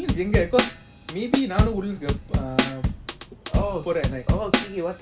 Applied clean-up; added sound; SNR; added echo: none; Drum kit; -2 dB; none.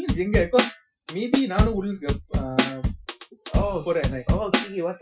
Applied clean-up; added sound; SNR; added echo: classical method Wiener filter.